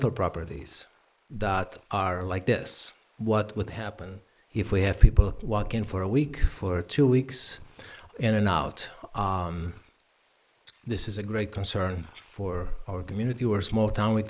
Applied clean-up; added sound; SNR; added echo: neural mask model Resemble Enhance denoiser.